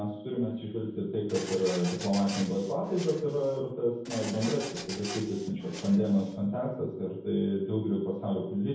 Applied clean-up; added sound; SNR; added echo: none; Printer; 12 dB; reverberation time 0.9 s.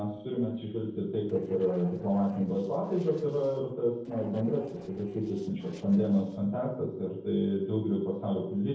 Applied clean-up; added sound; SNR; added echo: neural separator model SepFormer DNS4.